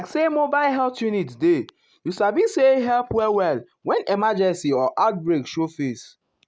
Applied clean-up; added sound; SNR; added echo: none; none; none; none.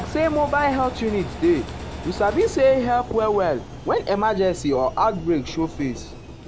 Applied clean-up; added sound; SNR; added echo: none; Engine; 12 dB; none.